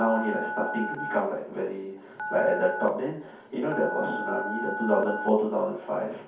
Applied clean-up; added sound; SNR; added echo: none; Telephone; 7 dB; reverberation time 0.6 s.